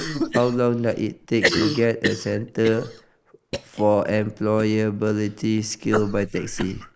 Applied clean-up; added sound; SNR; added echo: neural mask model Resemble Enhance denoiser.